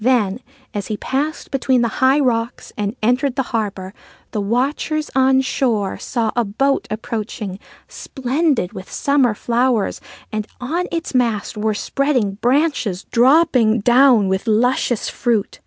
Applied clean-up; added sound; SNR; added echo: none; none; none; none.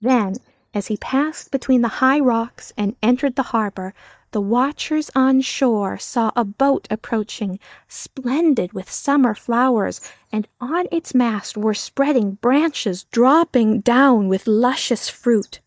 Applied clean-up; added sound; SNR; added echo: neural mask model DeepFilterNet 3.